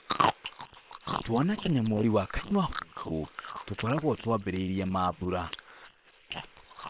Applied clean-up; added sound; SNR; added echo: neural separator model SepFormer WHAM!.